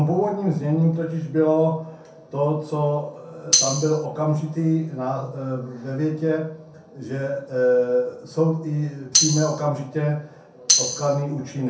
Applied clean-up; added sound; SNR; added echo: none; Tambourine; -2 dB; reverberation time 0.5 s.